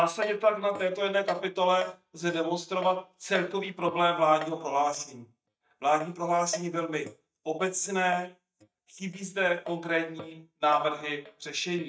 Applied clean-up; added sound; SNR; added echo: neural mask model DeepFilterNet 3.